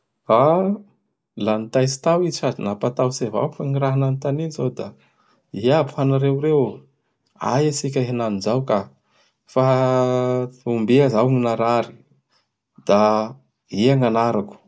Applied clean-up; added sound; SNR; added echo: none; none; none; none.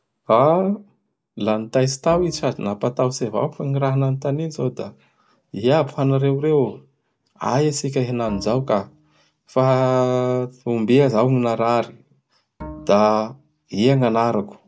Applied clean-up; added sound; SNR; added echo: none; Bowed string instrument; 20 dB; none.